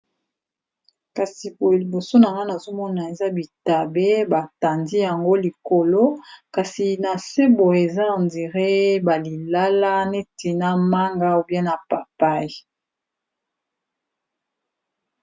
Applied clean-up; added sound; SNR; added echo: none; none; none; none.